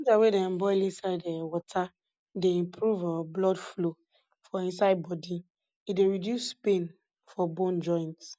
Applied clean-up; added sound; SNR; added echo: none; none; none; none.